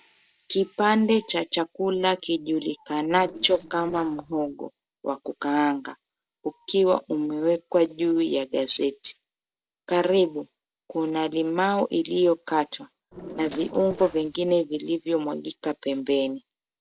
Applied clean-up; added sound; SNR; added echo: neural separator model SepFormer DNS4.